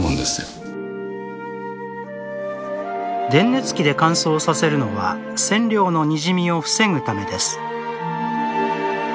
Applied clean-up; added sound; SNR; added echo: none; none; none; none.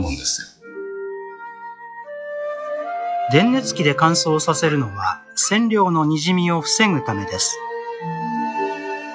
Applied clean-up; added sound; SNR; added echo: classical method log-MMSE.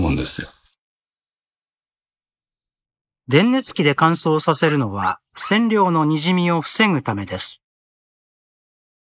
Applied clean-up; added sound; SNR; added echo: neural mask model Resemble Enhance denoiser.